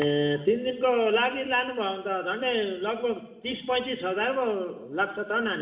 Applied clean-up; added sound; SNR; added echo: none; none; none; reverberation time 0.8 s.